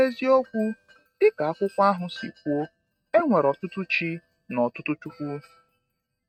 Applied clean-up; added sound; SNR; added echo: neural mask model RNNoise.